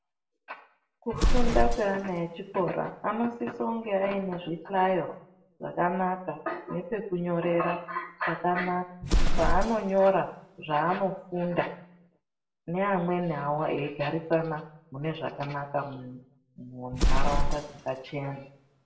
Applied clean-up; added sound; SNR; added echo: none; Explosion; 1 dB; reverberation time 0.5 s.